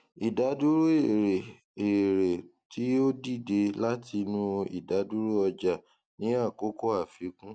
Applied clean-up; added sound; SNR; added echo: none; none; none; none.